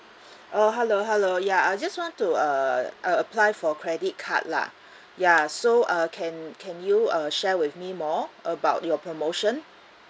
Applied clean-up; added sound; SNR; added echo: none; none; none; none.